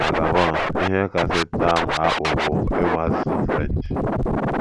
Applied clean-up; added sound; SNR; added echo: none; Scratching (performance technique); -2 dB; none.